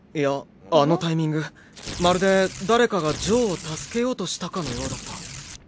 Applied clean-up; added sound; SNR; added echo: none; Tearing; 12 dB; none.